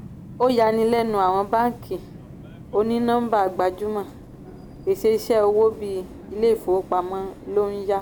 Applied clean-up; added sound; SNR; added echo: none; Subway, metro, underground; 17 dB; none.